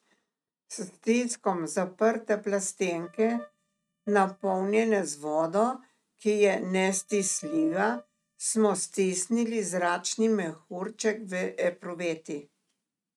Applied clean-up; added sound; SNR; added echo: neural mask model RNNoise.